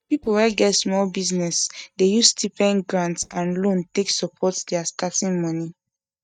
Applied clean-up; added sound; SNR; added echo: neural mask model DeepFilterNet 3.